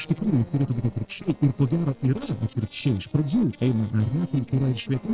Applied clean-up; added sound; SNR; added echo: neural separator model SepFormer DNS4.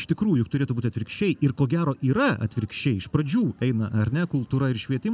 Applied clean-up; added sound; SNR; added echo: none; none; none; none.